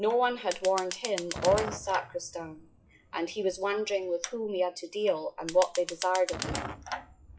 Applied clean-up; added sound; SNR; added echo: classical method WPE with log-MMSE.